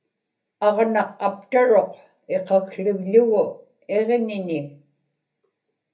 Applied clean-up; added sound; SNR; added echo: none; none; none; reverberation time 0.3 s.